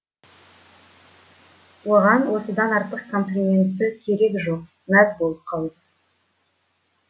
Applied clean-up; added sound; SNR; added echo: none; none; none; none.